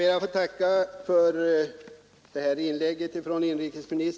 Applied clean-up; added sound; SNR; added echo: none; none; none; none.